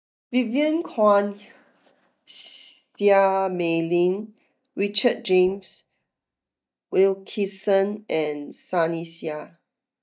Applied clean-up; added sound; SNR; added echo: neural mask model DeepFilterNet 3.